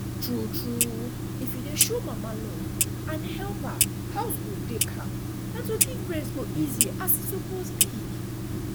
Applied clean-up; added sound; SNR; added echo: none; Clock; -5 dB; none.